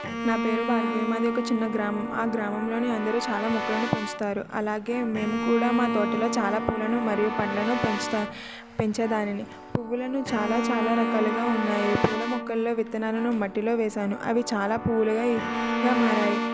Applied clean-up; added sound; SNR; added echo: none; Keyboard (musical) / Brass instrument + Bowed string instrument; 3 dB; none.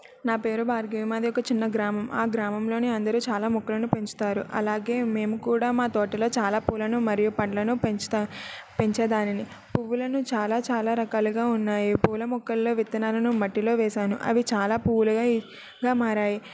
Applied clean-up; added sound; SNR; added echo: none; none; none; none.